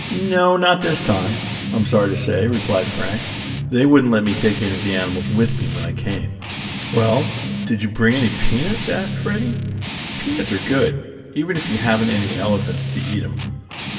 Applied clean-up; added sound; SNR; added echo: none; Guitar; 6 dB; reverberation time 1.8 s.